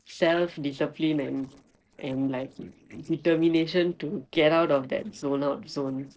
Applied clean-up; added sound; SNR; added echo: neural separator model SepFormer DNS4.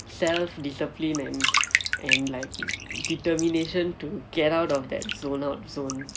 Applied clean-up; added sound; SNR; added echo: none; Bathtub (filling or washing); 3 dB; none.